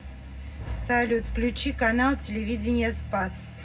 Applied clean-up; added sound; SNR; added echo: none; Animal; 18 dB; reverberation time 0.3 s.